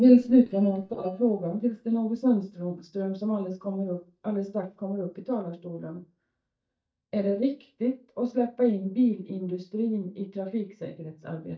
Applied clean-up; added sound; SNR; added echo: neural mask model DeepFilterNet 3.